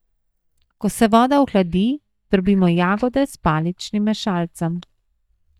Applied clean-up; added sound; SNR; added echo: neural mask model DeepFilterNet 3.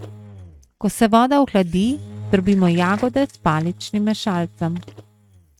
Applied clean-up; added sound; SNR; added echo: neural mask model RNNoise.